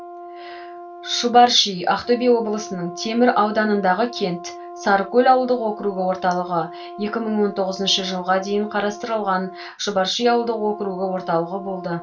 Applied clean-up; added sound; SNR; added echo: none; Brass instrument; 15 dB; reverberation time 0.2 s.